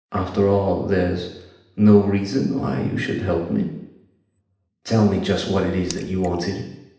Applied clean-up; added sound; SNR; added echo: none; Raindrop / Splash, splatter; 18 dB; reverberation time 0.8 s.